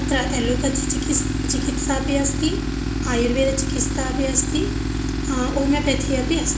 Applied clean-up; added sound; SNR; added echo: none; Tools; 0 dB; reverberation time 2.8 s.